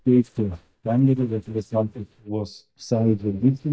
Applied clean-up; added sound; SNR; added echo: neural mask model DeepFilterNet 3.